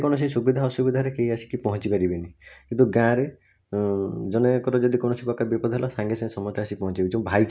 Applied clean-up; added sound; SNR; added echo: none; none; none; none.